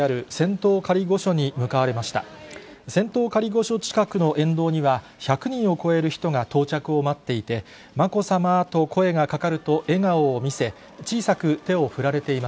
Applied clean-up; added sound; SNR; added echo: none; none; none; none.